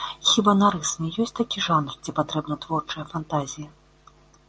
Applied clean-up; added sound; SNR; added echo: none; none; none; none.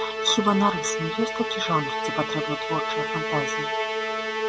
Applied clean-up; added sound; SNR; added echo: none; Musical instrument; 0 dB; none.